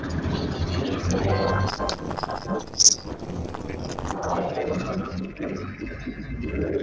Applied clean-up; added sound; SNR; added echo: neural separator model SepFormer DNS4.